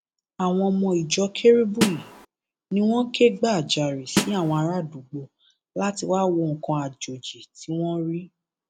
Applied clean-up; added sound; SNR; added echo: none; Snare drum; 2 dB; none.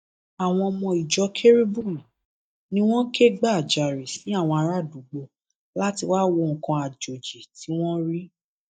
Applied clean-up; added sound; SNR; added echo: neural mask model DeepFilterNet 3.